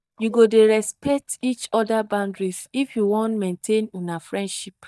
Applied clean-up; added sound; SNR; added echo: neural mask model DeepFilterNet 3.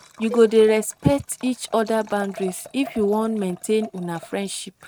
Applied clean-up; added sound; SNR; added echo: neural mask model RNNoise.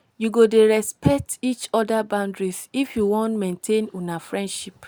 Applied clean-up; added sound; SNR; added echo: none; none; none; none.